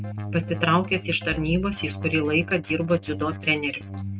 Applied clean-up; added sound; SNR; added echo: neural mask model RNNoise.